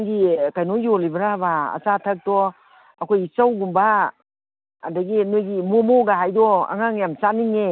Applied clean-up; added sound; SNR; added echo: none; none; none; none.